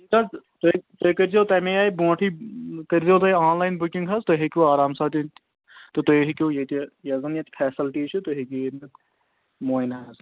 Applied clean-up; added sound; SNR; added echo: none; none; none; none.